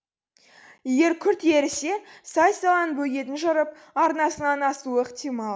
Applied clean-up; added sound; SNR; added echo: none; none; none; none.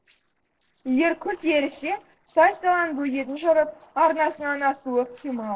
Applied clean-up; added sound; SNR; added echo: neural separator model SepFormer DNS4.